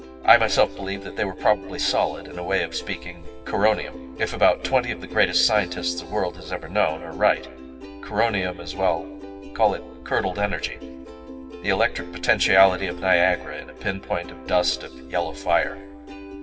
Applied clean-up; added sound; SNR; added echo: none; Plucked string instrument; 14 dB; reverberation time 1.5 s.